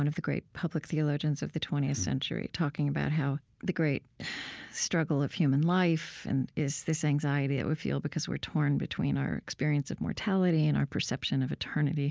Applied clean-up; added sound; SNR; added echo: none; none; none; none.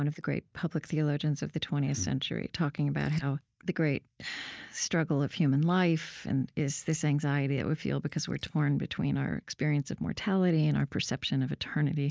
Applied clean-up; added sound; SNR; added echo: neural mask model DeepFilterNet 3.